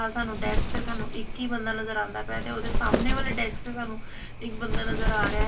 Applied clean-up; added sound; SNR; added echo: none; Wind; -4 dB; reverberation time 0.2 s.